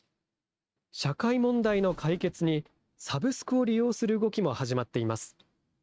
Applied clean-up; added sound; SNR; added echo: neural mask model RNNoise.